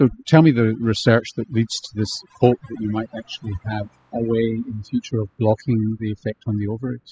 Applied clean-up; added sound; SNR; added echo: classical method spectral subtraction.